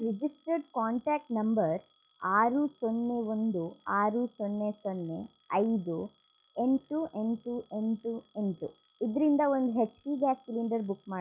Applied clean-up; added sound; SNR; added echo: classical method log-MMSE.